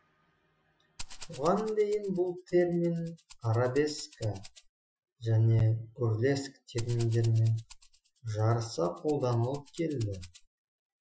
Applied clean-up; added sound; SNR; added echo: classical method Wiener filter.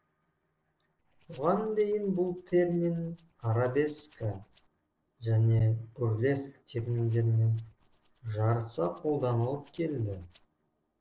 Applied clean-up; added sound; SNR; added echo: neural separator model SepFormer DNS4.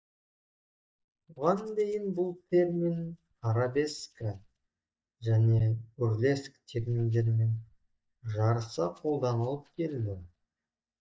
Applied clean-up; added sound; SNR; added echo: neural mask model DeepFilterNet 3.